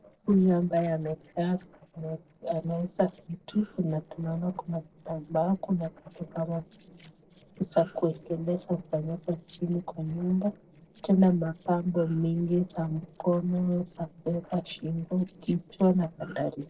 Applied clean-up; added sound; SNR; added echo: neural separator model SepFormer DNS4.